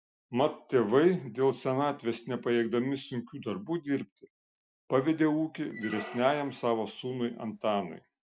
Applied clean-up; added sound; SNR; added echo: none; Squeak; 16 dB; none.